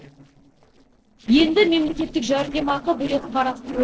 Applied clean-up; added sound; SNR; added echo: neural separator model SepFormer DNS4.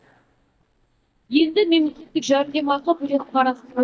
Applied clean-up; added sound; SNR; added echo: neural mask model DeepFilterNet 3.